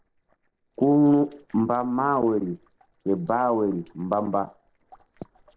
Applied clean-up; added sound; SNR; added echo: neural separator model SepFormer DNS4.